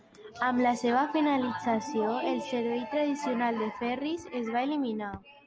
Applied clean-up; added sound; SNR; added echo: none; Wind instrument, woodwind instrument; 17 dB; none.